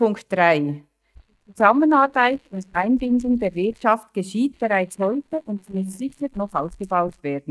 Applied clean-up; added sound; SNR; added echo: neural mask model DeepFilterNet 3.